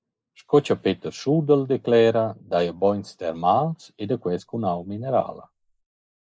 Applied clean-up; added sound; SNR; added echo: neural mask model Resemble Enhance denoiser.